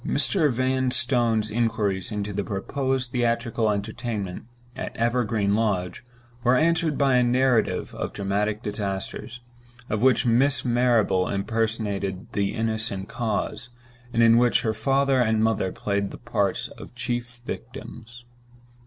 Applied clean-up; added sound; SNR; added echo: none; none; none; none.